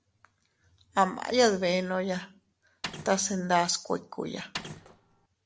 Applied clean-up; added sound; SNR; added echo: none; Mechanisms; 12 dB; none.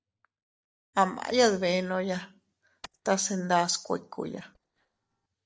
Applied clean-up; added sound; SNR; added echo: neural mask model DeepFilterNet 3.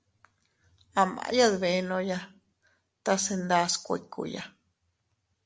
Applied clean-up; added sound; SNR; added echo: none; none; none; none.